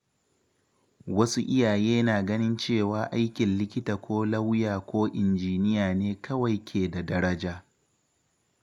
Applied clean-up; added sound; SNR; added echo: none; none; none; none.